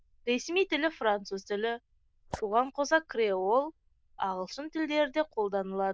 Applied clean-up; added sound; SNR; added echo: neural diffusion model UNIVERSE++.